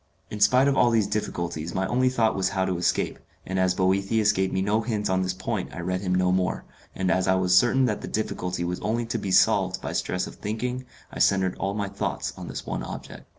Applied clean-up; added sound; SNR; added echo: none; none; none; none.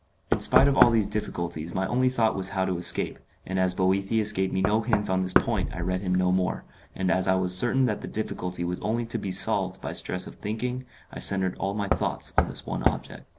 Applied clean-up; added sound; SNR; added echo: none; Knock; 6 dB; none.